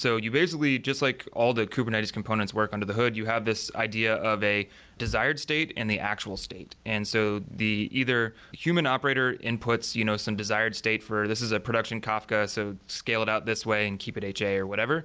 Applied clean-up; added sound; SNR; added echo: none; none; none; none.